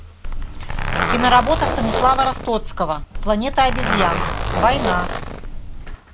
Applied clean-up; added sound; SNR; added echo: none; Zipper (clothing); 1 dB; none.